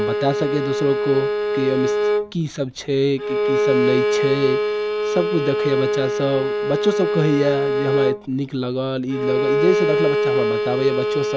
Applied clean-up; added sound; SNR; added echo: none; Bowed string instrument; -2 dB; none.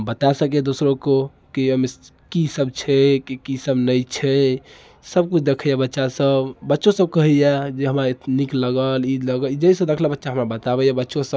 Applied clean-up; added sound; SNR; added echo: none; none; none; none.